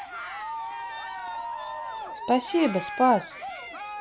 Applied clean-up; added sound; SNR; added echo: none; Cheering; 7 dB; none.